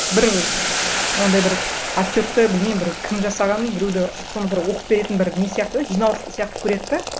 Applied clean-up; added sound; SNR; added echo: none; Boiling; 5 dB; none.